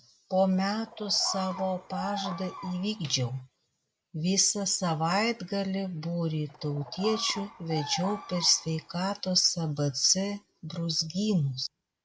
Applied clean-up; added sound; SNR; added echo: none; Bird vocalization, bird call, bird song; 12 dB; none.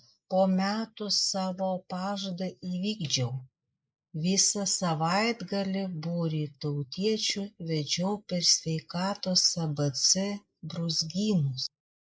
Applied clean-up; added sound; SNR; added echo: neural mask model Resemble Enhance denoiser.